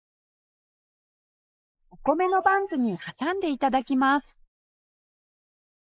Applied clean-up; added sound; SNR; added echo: neural mask model Resemble Enhance denoiser.